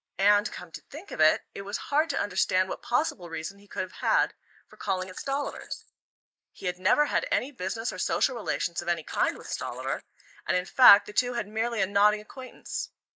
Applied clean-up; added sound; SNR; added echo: neural mask model Resemble Enhance denoiser.